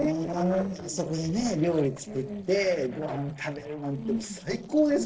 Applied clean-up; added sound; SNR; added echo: neural separator model SepFormer DNS4.